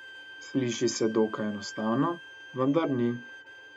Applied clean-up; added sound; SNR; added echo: none; Bowed string instrument; 17 dB; none.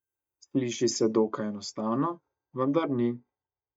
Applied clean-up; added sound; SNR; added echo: neural mask model DeepFilterNet 3.